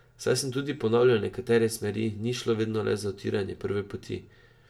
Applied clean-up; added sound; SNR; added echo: none; none; none; reverberation time 0.2 s.